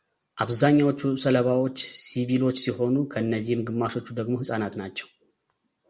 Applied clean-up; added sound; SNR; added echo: none; none; none; none.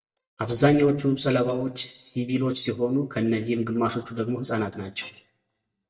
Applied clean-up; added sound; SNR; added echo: neural mask model DeepFilterNet 3.